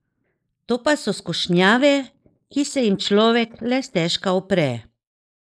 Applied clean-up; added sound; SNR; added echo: neural mask model Resemble Enhance denoiser.